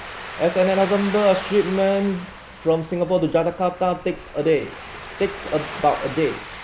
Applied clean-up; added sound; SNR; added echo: none; Ocean; 13 dB; none.